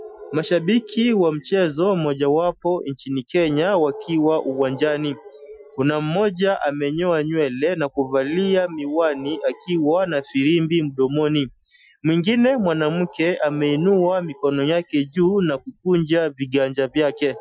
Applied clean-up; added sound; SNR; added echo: classical method Wiener filter.